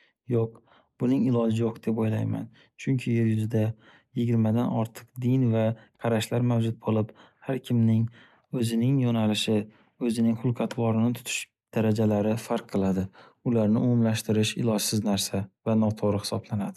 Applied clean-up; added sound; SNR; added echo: neural mask model DeepFilterNet 3.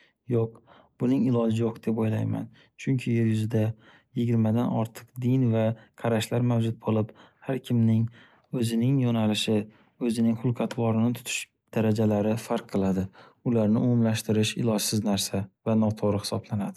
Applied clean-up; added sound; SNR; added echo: none; none; none; none.